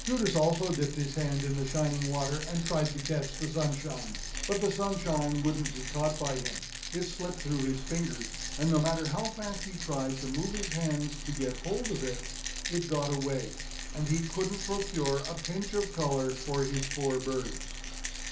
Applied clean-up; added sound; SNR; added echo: none; Rattle; 6 dB; reverberation time 0.4 s.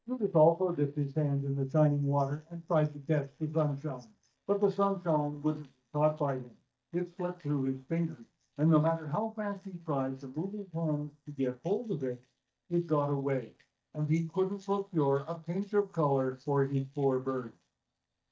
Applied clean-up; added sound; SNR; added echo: neural mask model DeepFilterNet 3.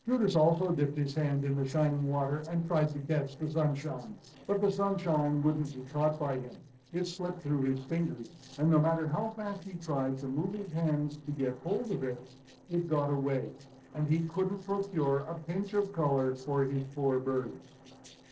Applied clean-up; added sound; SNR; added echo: neural separator model SepFormer DNS4.